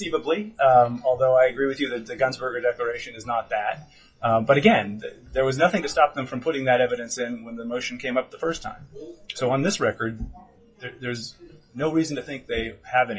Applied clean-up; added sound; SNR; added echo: classical method WPE with log-MMSE.